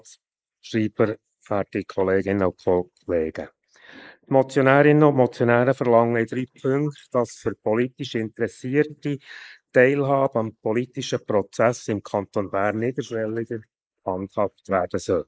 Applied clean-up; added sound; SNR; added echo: neural mask model Resemble Enhance denoiser.